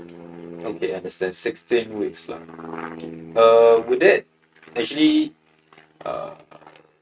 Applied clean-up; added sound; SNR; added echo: neural mask model RNNoise.